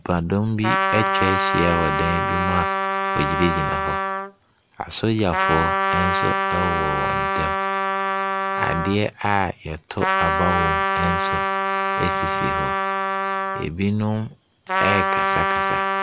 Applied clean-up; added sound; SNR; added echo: none; Trumpet; -3 dB; none.